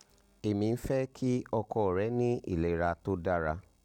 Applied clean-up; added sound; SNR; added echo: none; none; none; none.